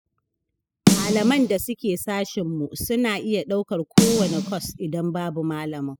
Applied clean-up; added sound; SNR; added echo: classical method spectral subtraction.